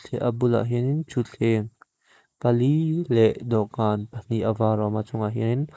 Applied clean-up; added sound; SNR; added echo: neural mask model Resemble Enhance denoiser.